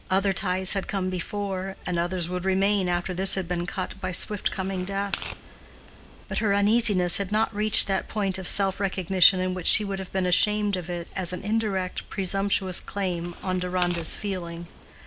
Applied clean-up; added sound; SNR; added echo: none; Tearing; 13 dB; none.